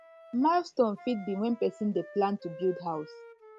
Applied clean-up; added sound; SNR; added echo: none; Wind instrument, woodwind instrument; 18 dB; none.